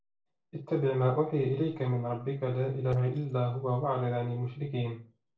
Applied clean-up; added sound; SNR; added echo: neural separator model SepFormer DNS4.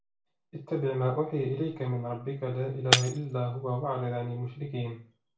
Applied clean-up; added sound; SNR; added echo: none; Shatter; 3 dB; reverberation time 0.3 s.